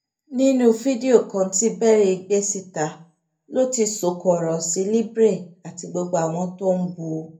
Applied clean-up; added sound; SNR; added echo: none; none; none; reverberation time 0.3 s.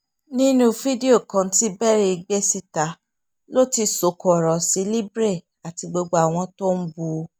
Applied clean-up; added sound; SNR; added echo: none; none; none; none.